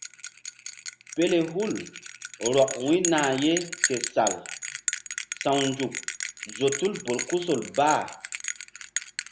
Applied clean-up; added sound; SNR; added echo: none; Bell; 7 dB; none.